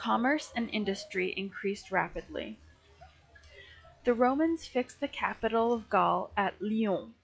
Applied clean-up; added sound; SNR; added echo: classical method log-MMSE.